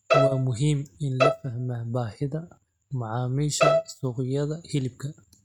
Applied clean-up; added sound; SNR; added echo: neural mask model RNNoise.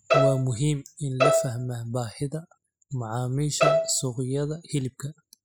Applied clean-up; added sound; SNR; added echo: classical method spectral subtraction.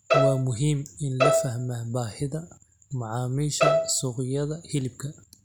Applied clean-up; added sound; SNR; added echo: none; Bowed string instrument; -2 dB; none.